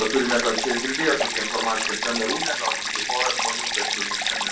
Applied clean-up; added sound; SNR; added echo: none; Stream; -1 dB; reverberation time 0.3 s.